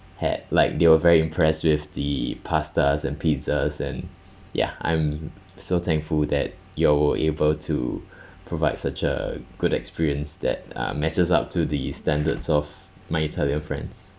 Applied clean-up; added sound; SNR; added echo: none; none; none; none.